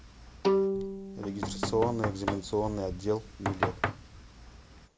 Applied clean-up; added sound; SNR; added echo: none; Knock + Bowed string instrument; -1 dB; none.